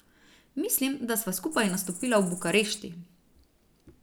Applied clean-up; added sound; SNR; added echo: none; Cricket; 10 dB; none.